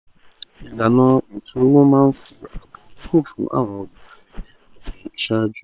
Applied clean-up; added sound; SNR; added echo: neural separator model SepFormer WHAM!.